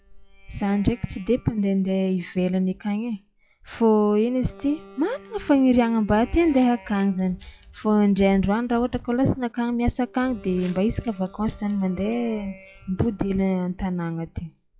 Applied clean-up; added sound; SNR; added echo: classical method log-MMSE.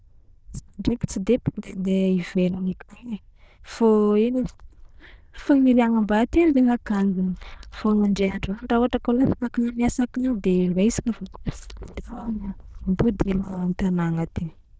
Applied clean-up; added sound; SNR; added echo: neural diffusion model UNIVERSE++.